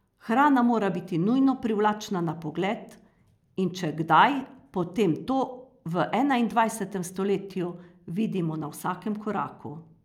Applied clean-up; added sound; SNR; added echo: none; none; none; none.